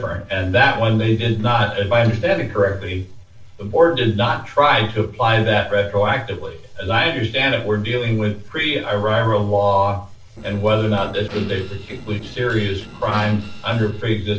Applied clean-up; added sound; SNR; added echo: neural separator model SepFormer DNS4.